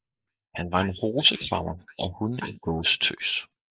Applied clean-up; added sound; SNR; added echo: neural mask model Resemble Enhance denoiser.